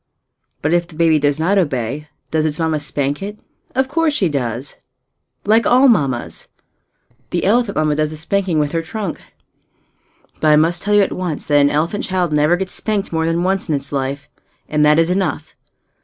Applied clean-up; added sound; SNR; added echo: neural separator model SepFormer DNS4.